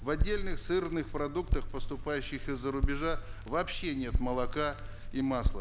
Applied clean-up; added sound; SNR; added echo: none; Crackle; -1 dB; none.